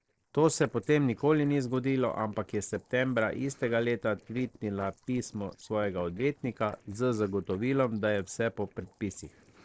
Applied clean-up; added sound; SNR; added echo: neural separator model SepFormer DNS4.